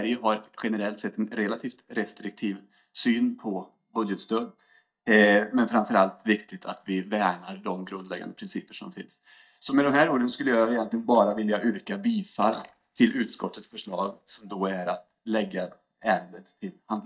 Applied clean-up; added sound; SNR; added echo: neural mask model DeepFilterNet 3.